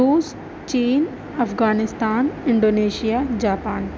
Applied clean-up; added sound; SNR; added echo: none; none; none; none.